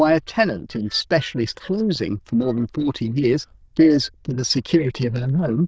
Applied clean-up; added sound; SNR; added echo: neural diffusion model UNIVERSE++.